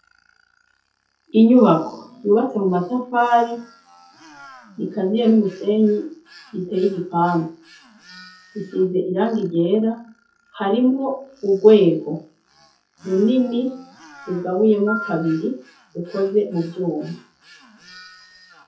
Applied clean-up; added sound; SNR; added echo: classical method WPE with log-MMSE.